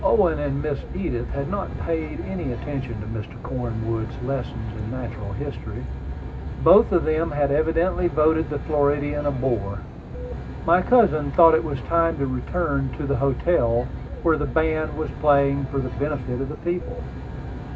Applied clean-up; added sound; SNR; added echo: none; Aircraft; 7 dB; reverberation time 0.4 s.